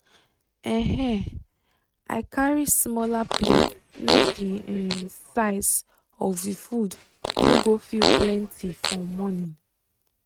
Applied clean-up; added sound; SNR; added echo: neural mask model RNNoise.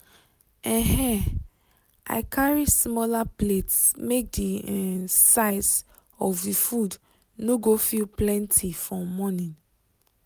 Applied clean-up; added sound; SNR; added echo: none; none; none; none.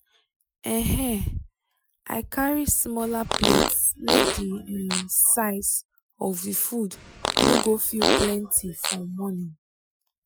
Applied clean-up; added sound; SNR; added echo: classical method Wiener filter.